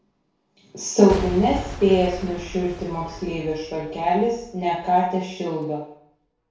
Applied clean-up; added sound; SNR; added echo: none; Shatter / Crushing / Boom; 14 dB; reverberation time 0.6 s.